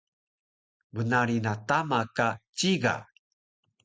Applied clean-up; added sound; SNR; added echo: none; none; none; none.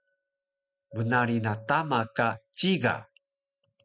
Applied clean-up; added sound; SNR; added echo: neural mask model RNNoise.